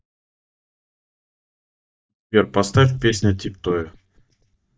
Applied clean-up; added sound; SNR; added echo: neural mask model DeepFilterNet 3.